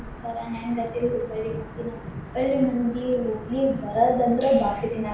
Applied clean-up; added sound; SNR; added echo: none; Thunder / Wind / Rain; 13 dB; reverberation time 0.6 s.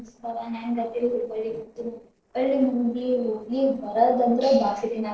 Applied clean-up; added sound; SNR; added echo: neural separator model SepFormer DNS4.